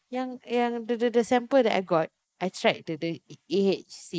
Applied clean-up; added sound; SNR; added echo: neural mask model Resemble Enhance denoiser.